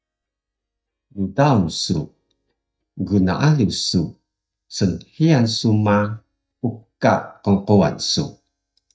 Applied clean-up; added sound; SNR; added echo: neural mask model DeepFilterNet 3.